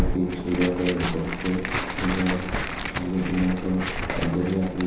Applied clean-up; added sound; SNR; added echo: none; Tearing; 3 dB; reverberation time 1.0 s.